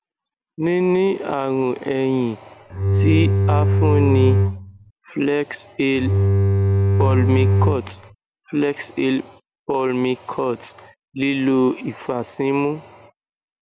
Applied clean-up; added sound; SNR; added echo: none; Bowed string instrument; -5 dB; none.